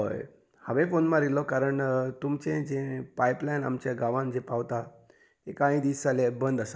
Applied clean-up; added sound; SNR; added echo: none; none; none; none.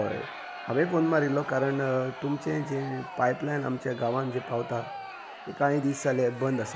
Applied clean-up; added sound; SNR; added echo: none; Crowd; 13 dB; none.